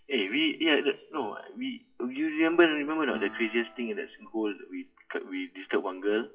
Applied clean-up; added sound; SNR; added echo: classical method WPE with log-MMSE.